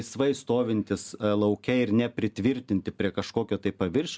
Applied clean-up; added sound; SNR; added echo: none; none; none; none.